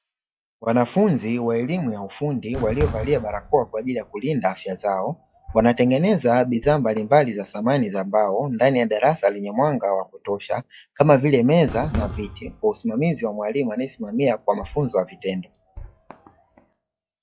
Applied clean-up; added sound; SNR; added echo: classical method log-MMSE.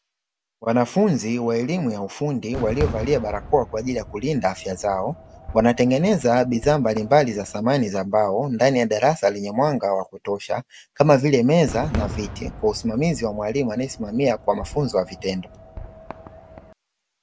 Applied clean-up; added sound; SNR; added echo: none; Fireworks; 15 dB; none.